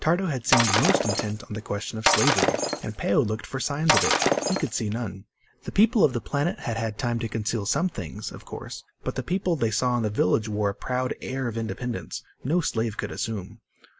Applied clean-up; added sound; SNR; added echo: none; Shatter; -1 dB; none.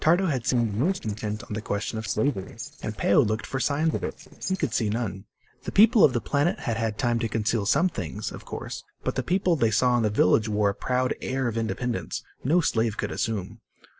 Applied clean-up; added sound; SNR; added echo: neural separator model SepFormer DNS4.